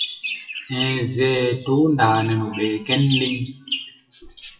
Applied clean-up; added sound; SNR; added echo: classical method WPE with log-MMSE.